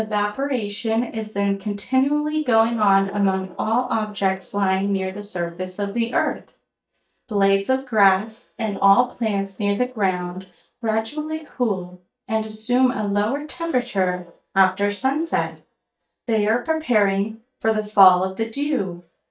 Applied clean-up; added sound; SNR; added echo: neural mask model DeepFilterNet 3.